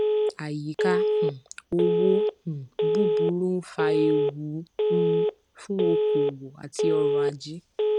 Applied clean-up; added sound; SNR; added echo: none; Telephone; -5 dB; none.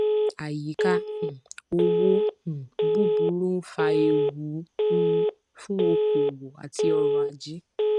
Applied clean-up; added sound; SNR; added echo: neural mask model RNNoise.